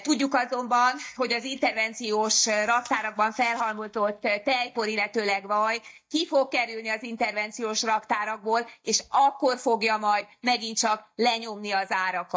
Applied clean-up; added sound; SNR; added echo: neural mask model DeepFilterNet 3.